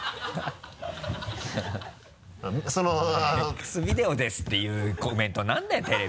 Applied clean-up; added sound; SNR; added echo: none; none; none; none.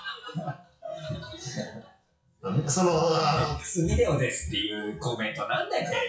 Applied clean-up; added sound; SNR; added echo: classical method WPE with log-MMSE.